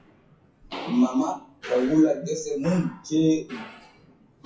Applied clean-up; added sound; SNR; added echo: classical method WPE with log-MMSE.